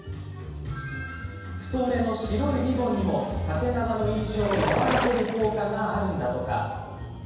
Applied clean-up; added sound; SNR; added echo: none; Splash, splatter; 4 dB; reverberation time 1.2 s.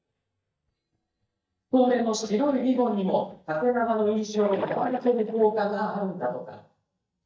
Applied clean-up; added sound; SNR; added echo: neural mask model DeepFilterNet 3.